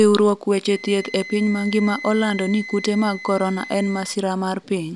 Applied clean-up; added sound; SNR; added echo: none; Wind instrument, woodwind instrument; 16 dB; none.